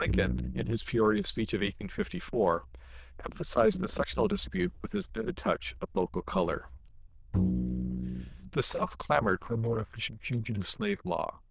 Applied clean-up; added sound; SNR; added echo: neural diffusion model UNIVERSE++.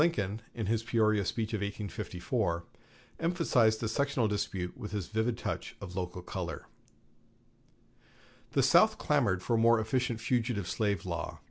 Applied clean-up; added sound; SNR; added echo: none; none; none; none.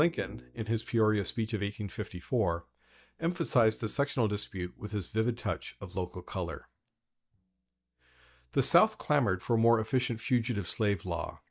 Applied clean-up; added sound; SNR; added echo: neural mask model DeepFilterNet 3.